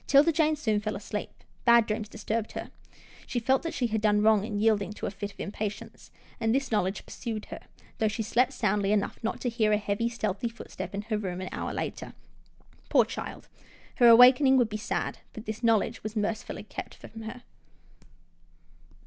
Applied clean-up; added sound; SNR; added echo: none; none; none; none.